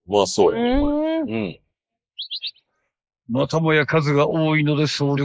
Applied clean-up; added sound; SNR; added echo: neural mask model Resemble Enhance denoiser.